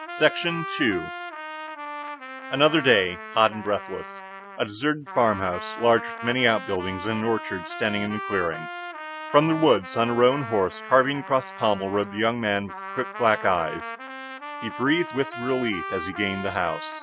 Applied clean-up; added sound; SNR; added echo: none; Trumpet; 11 dB; none.